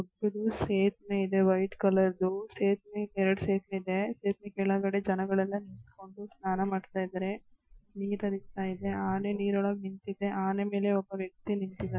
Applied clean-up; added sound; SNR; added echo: classical method Wiener filter.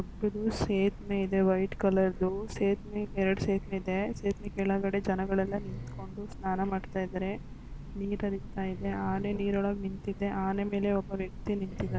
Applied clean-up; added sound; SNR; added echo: none; Train; 11 dB; none.